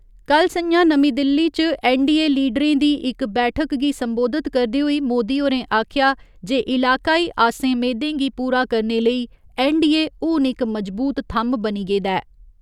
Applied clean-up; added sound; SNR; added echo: none; none; none; none.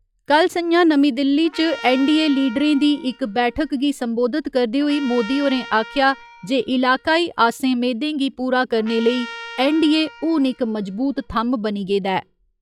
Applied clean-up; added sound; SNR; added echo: classical method log-MMSE.